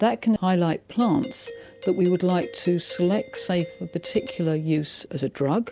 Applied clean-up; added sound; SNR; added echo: none; Doorbell; 17 dB; none.